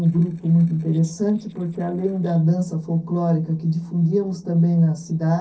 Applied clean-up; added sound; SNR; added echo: neural separator model SepFormer DNS4.